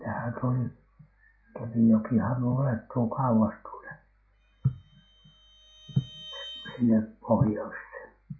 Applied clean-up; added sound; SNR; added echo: classical method log-MMSE.